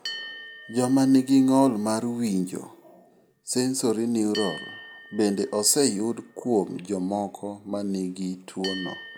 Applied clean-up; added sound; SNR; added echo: none; Bell; 18 dB; none.